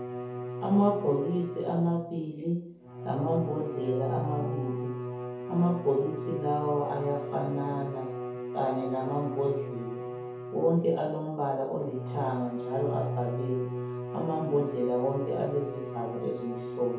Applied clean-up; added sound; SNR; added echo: none; Bowed string instrument; 5 dB; reverberation time 0.7 s.